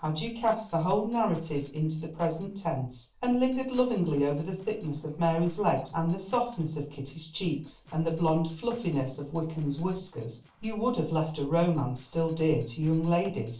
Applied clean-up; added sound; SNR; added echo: neural separator model SepFormer DNS4.